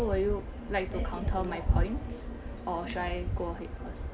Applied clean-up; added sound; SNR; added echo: none; none; none; none.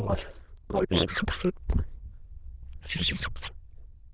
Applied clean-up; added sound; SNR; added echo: neural diffusion model UNIVERSE++.